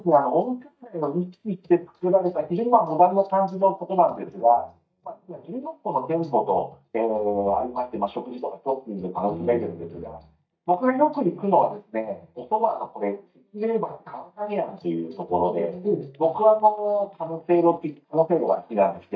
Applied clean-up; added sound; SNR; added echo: neural mask model DeepFilterNet 3.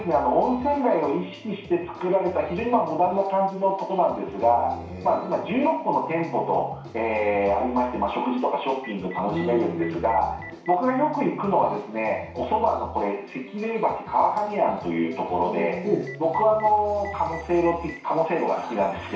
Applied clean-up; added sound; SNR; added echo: none; Telephone; 20 dB; reverberation time 0.6 s.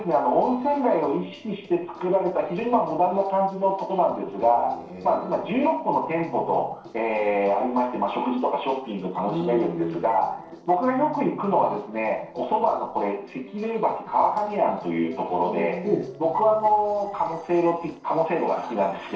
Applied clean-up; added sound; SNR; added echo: neural separator model SepFormer DNS4.